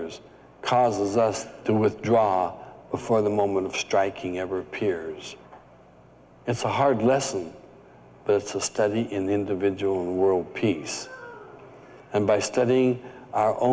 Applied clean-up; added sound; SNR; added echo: none; none; none; none.